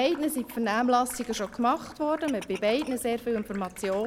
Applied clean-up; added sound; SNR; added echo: none; Sink (filling or washing) / Water tap, faucet + Glass; 19 dB; none.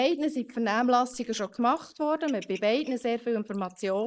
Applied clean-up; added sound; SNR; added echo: neural mask model Resemble Enhance denoiser.